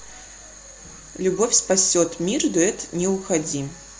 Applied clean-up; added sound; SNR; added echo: none; none; none; none.